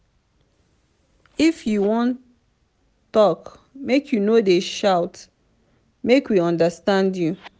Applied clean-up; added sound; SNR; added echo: none; none; none; none.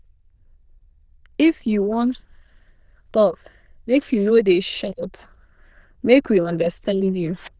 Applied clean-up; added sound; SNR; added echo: neural diffusion model UNIVERSE++.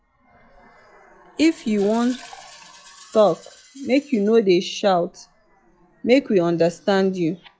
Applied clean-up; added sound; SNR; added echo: classical method log-MMSE.